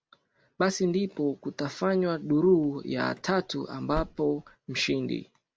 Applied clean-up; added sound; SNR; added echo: none; Slam / Car; 15 dB; none.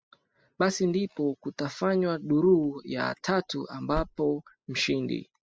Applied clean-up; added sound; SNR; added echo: classical method spectral subtraction.